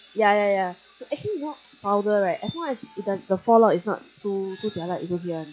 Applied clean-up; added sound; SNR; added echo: classical method log-MMSE.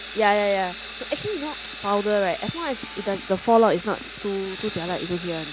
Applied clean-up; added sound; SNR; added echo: none; Sawing; 12 dB; none.